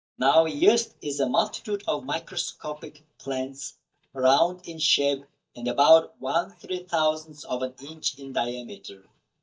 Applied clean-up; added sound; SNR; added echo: neural mask model DeepFilterNet 3.